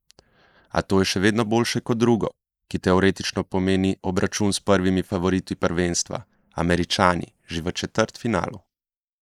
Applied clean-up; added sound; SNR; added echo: neural mask model Resemble Enhance denoiser.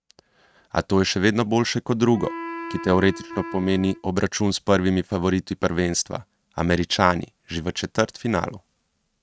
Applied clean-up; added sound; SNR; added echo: neural mask model RNNoise.